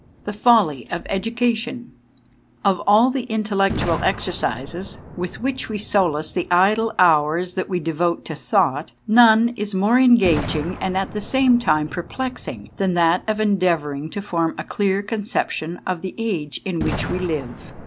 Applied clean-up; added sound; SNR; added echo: none; Boom; 14 dB; none.